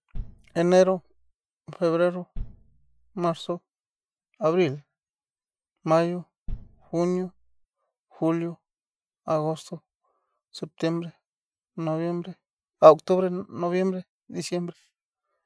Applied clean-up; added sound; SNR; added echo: classical method Wiener filter.